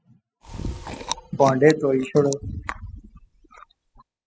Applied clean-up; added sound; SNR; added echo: classical method spectral subtraction.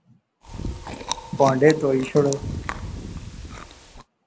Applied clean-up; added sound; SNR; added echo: none; Chewing, mastication; 9 dB; none.